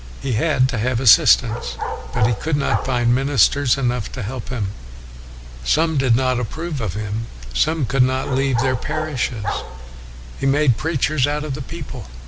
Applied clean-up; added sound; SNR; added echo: none; Bark; 11 dB; none.